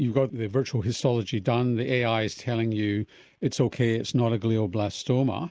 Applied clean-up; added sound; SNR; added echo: none; none; none; none.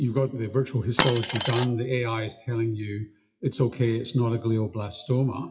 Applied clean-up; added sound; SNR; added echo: classical method WPE with log-MMSE.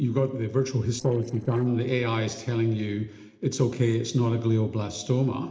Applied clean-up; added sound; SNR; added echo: neural separator model SepFormer DNS4.